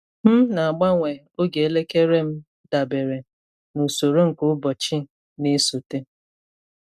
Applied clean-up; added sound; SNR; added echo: none; none; none; none.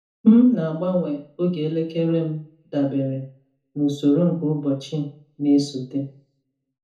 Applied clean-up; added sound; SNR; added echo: none; none; none; reverberation time 0.7 s.